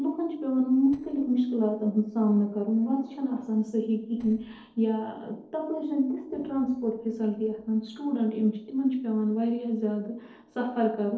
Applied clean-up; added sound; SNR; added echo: neural separator model SepFormer DNS4.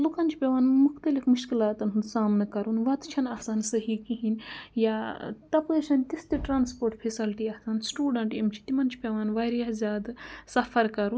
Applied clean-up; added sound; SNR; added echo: none; none; none; none.